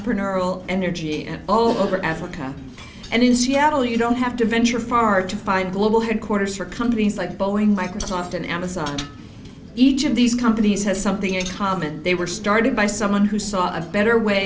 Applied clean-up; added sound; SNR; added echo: none; none; none; none.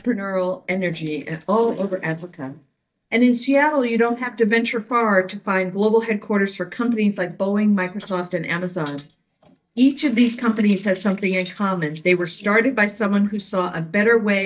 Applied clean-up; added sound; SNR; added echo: neural mask model DeepFilterNet 3.